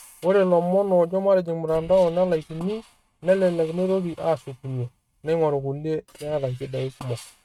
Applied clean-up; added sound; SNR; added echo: neural mask model RNNoise.